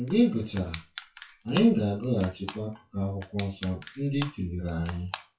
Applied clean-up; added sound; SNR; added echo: classical method WPE with log-MMSE.